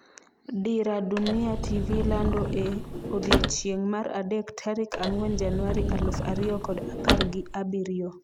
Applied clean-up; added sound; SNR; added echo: none; Sliding door / Slam / Wood; -1 dB; none.